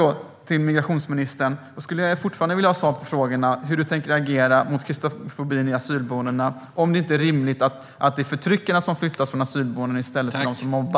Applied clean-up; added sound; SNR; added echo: none; none; none; none.